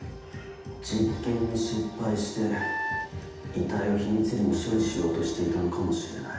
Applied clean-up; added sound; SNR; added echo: none; Wind instrument, woodwind instrument; 5 dB; reverberation time 0.8 s.